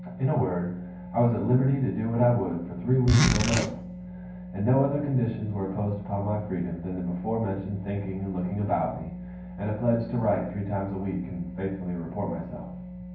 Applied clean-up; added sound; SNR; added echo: none; Zipper (clothing); -2 dB; reverberation time 0.9 s.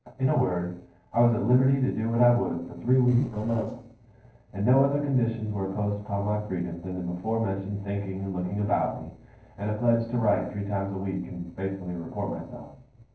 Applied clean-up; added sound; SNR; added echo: neural separator model SepFormer DNS4.